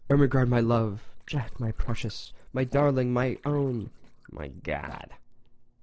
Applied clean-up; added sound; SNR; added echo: neural separator model SepFormer DNS4.